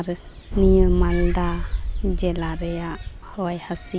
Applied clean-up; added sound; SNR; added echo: none; Boom; 0 dB; none.